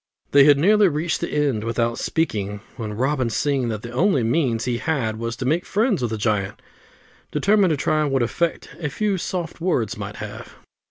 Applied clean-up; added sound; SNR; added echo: none; none; none; none.